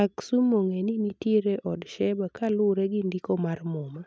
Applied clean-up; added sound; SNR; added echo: none; none; none; none.